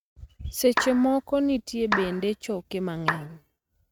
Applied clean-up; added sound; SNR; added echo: neural mask model RNNoise.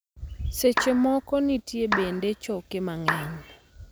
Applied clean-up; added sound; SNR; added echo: none; Clapping; 5 dB; none.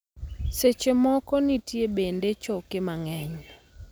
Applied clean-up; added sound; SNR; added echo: none; none; none; none.